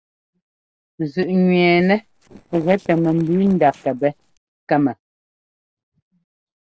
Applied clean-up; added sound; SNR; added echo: neural separator model SepFormer DNS4.